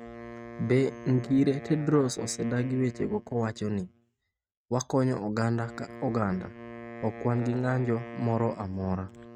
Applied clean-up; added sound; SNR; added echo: neural mask model RNNoise.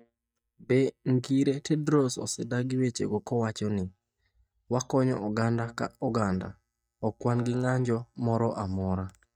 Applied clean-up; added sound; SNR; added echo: neural mask model DeepFilterNet 3.